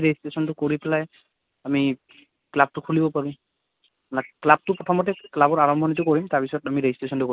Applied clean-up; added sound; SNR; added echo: none; none; none; none.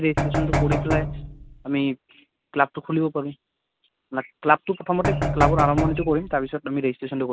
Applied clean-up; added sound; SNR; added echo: none; Knock; 0 dB; none.